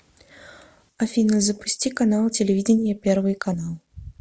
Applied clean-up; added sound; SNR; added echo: none; none; none; none.